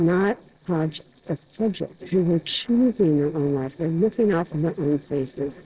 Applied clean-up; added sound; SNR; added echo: neural separator model SepFormer DNS4.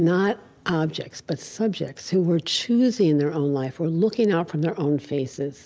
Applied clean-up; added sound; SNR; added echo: none; none; none; none.